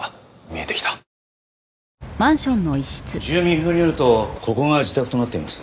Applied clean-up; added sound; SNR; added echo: none; none; none; none.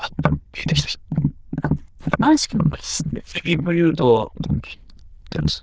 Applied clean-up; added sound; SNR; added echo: neural diffusion model UNIVERSE++.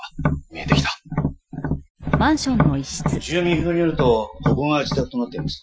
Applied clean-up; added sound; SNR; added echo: classical method Wiener filter.